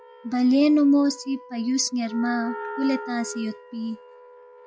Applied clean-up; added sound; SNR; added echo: classical method log-MMSE.